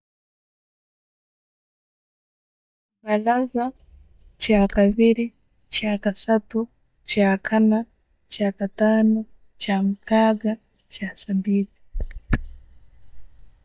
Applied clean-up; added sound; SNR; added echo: neural mask model DeepFilterNet 3.